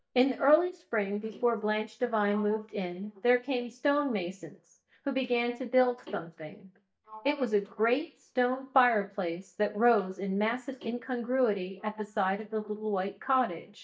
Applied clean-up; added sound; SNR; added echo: neural mask model DeepFilterNet 3.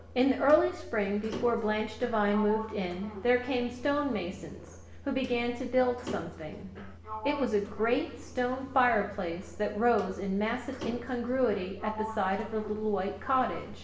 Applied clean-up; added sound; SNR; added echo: none; Sliding door; 15 dB; reverberation time 0.8 s.